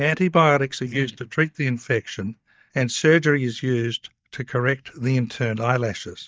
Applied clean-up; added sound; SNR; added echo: neural mask model DeepFilterNet 3.